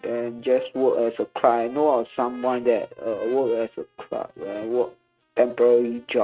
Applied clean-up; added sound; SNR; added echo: neural mask model RNNoise.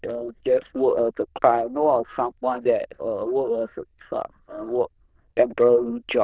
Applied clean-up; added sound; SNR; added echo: neural diffusion model UNIVERSE++.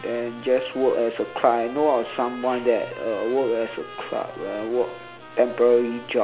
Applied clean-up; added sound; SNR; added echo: none; Trumpet; 18 dB; none.